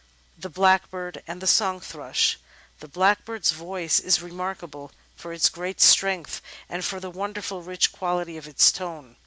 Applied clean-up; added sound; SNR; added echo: none; none; none; none.